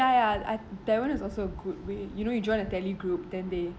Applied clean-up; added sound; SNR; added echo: none; none; none; none.